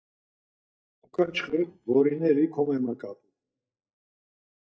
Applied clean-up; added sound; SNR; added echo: neural mask model DeepFilterNet 3.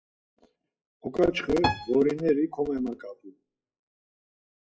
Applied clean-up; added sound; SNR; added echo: classical method WPE with log-MMSE.